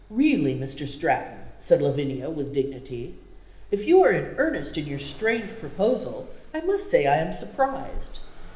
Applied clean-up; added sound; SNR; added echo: none; Accelerating, revving, vroom; 15 dB; reverberation time 1.1 s.